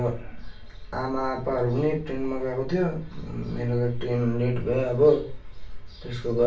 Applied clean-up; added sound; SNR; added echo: none; none; none; reverberation time 0.3 s.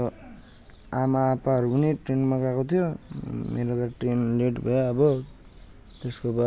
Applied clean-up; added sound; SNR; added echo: none; none; none; none.